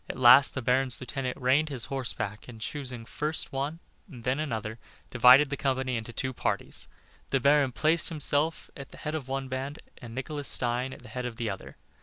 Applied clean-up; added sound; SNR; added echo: none; none; none; none.